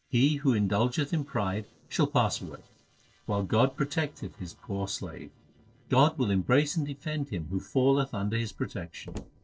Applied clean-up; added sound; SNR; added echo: neural separator model SepFormer DNS4.